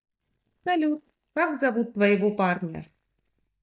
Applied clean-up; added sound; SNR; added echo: neural mask model DeepFilterNet 3.